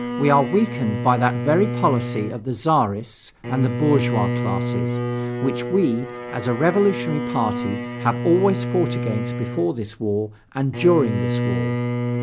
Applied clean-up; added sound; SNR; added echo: none; Bowed string instrument; 4 dB; none.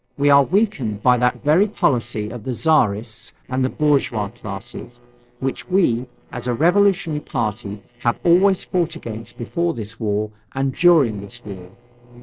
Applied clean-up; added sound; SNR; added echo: neural separator model SepFormer DNS4.